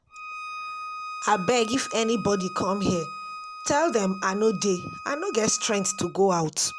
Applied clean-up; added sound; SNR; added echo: none; Bowed string instrument; 12 dB; none.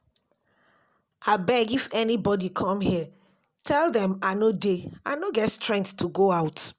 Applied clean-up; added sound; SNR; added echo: none; none; none; none.